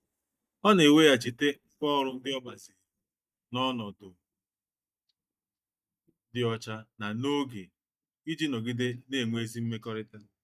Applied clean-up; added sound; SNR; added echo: neural mask model DeepFilterNet 3.